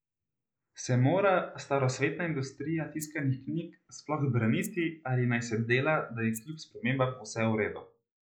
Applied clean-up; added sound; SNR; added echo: neural mask model Resemble Enhance denoiser.